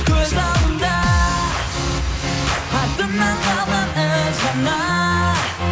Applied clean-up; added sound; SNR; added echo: none; none; none; none.